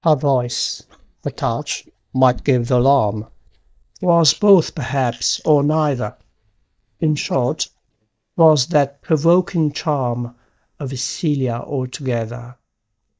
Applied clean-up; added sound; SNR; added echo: neural mask model DeepFilterNet 3.